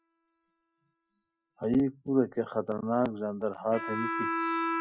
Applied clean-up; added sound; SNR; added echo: classical method Wiener filter.